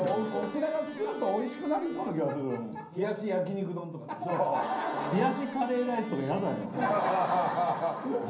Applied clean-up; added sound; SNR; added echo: none; Electric guitar; 15 dB; reverberation time 0.6 s.